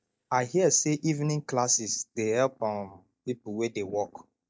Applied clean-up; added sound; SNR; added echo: neural mask model DeepFilterNet 3.